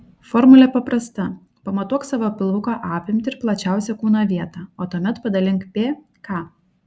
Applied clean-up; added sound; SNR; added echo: none; none; none; none.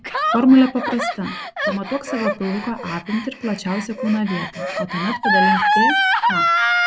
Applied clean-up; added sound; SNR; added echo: none; Gasp; 0 dB; none.